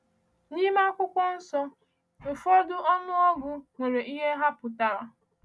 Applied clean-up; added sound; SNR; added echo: none; none; none; none.